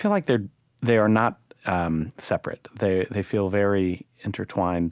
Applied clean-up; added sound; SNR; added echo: none; none; none; none.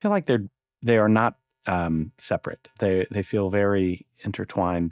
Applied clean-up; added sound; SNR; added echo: neural mask model DeepFilterNet 3.